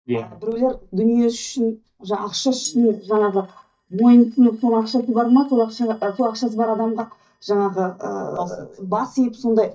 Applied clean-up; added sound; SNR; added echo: neural mask model DeepFilterNet 3.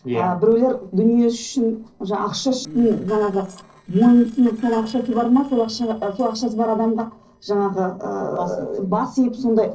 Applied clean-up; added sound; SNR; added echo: neural separator model SepFormer DNS4.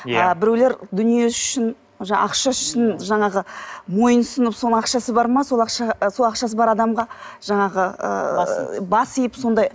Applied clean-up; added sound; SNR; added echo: none; none; none; none.